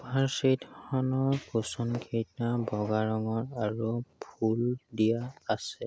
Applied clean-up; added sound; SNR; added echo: none; none; none; none.